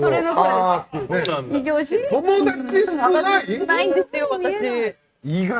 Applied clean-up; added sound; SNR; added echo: neural mask model RNNoise.